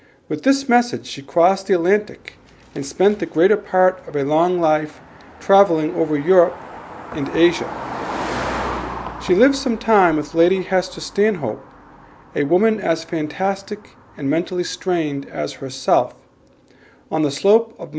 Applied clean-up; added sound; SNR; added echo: none; Car passing by; 15 dB; none.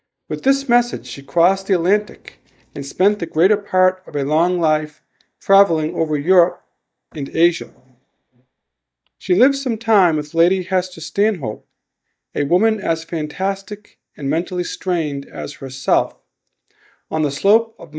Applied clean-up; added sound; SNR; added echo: neural mask model DeepFilterNet 3.